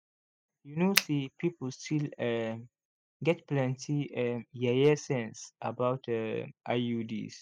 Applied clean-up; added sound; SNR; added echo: classical method spectral subtraction.